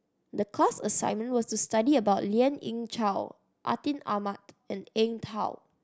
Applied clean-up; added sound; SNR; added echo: none; none; none; none.